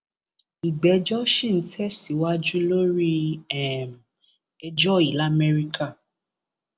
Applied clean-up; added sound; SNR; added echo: none; none; none; none.